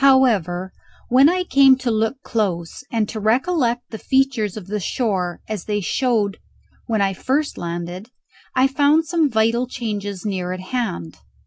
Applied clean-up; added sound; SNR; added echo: none; none; none; none.